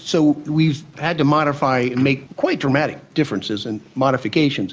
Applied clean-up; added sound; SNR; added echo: none; none; none; none.